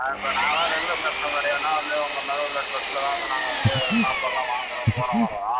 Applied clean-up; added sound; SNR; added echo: none; Engine + Breathing; -3 dB; none.